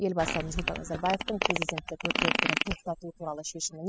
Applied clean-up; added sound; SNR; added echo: classical method spectral subtraction.